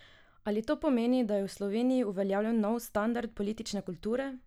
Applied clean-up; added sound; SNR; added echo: none; none; none; none.